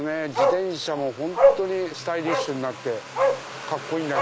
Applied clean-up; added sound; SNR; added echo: none; Bark; -3 dB; none.